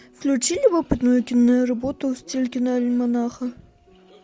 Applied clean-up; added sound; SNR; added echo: none; none; none; none.